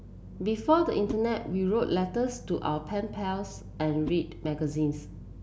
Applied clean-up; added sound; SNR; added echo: none; Whoosh, swoosh, swish; 17 dB; none.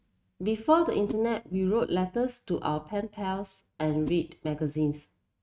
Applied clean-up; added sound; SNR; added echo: neural mask model RNNoise.